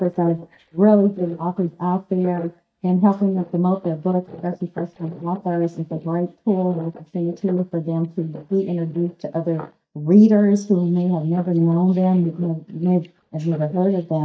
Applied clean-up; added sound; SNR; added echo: neural mask model DeepFilterNet 3.